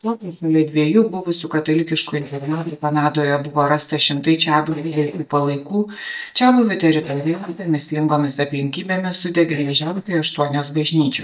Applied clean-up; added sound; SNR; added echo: neural mask model DeepFilterNet 3.